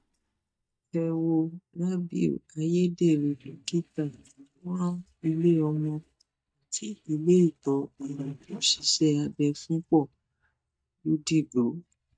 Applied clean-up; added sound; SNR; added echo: neural mask model DeepFilterNet 3.